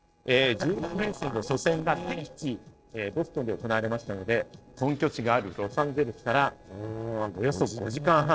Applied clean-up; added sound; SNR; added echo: neural separator model SepFormer DNS4.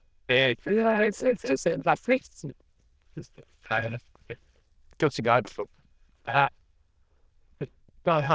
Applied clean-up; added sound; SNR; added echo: neural diffusion model UNIVERSE++.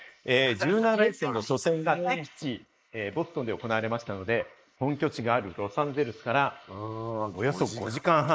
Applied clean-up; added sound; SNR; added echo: neural mask model Resemble Enhance denoiser.